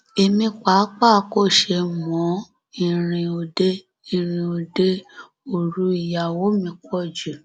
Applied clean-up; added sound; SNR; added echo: none; none; none; none.